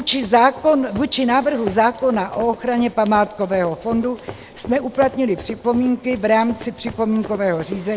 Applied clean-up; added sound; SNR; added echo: none; Run; 17 dB; none.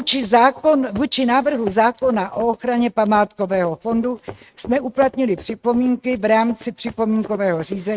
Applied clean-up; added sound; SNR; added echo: neural mask model RNNoise.